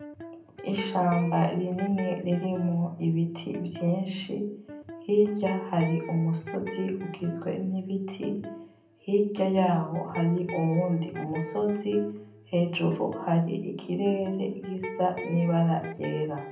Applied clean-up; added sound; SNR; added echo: none; Electric guitar; 14 dB; reverberation time 0.6 s.